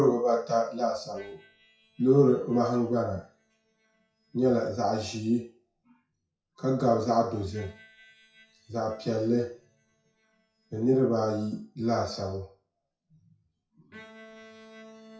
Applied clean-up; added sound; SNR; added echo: classical method WPE with log-MMSE.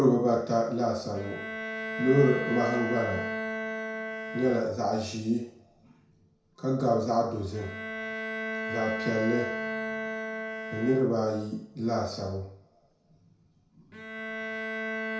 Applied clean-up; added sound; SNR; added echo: none; Bowed string instrument; 7 dB; reverberation time 0.6 s.